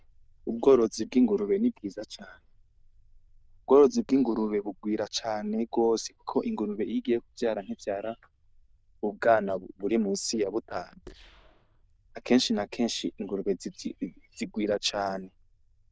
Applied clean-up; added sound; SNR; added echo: neural diffusion model UNIVERSE++.